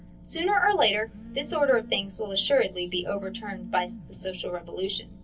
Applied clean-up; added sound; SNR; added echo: none; Telephone; 17 dB; reverberation time 0.3 s.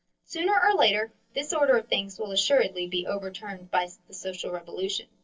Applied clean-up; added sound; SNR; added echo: neural separator model SepFormer DNS4.